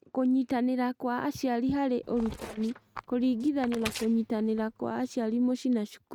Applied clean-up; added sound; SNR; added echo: neural mask model RNNoise.